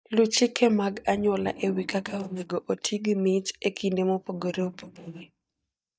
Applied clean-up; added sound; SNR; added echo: neural mask model DeepFilterNet 3.